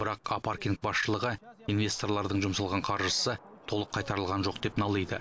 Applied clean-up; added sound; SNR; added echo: none; none; none; none.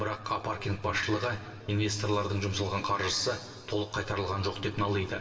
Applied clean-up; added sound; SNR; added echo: none; Bowed string instrument; 20 dB; reverberation time 2.0 s.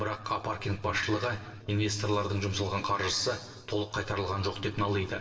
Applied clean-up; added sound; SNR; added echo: neural separator model SepFormer DNS4.